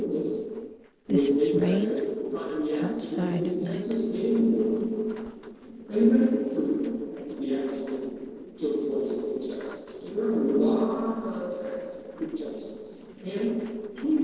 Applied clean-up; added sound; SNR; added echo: neural separator model SepFormer DNS4.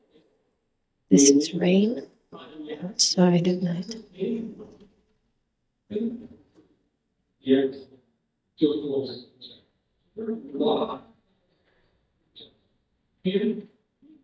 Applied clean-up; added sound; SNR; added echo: neural mask model DeepFilterNet 3.